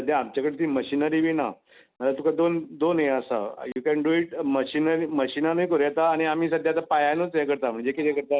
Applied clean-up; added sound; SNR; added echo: none; none; none; none.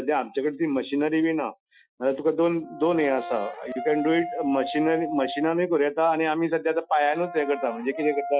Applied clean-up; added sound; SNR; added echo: classical method Wiener filter.